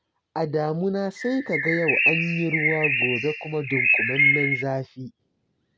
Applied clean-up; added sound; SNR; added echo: none; Bird; -3 dB; none.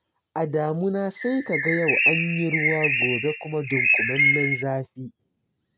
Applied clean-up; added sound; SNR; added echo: neural mask model RNNoise.